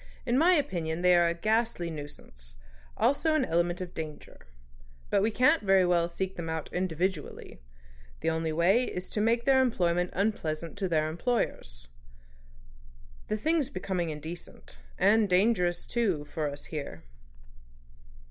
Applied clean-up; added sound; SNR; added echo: none; none; none; none.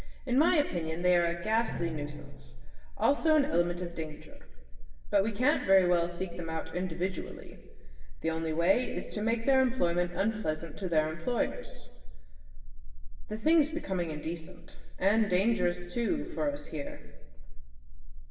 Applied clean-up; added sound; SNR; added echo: none; Drum; 11 dB; reverberation time 1.2 s.